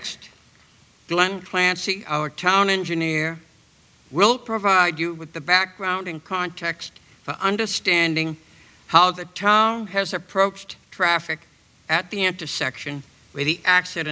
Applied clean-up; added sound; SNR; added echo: none; none; none; none.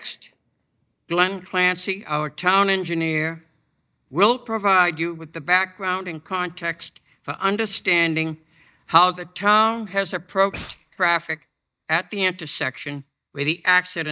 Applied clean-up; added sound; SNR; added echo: neural mask model DeepFilterNet 3.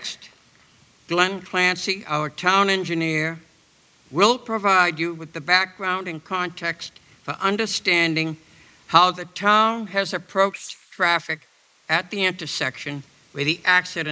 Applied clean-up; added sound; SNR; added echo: neural mask model Resemble Enhance denoiser.